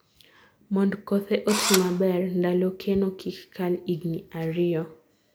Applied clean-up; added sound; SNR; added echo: none; Engine / Drill; 2 dB; none.